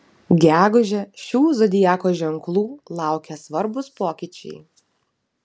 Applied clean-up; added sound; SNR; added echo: none; none; none; none.